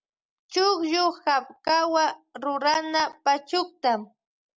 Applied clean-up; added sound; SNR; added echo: none; none; none; none.